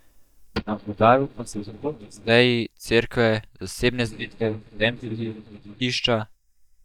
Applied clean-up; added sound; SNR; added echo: neural mask model DeepFilterNet 3.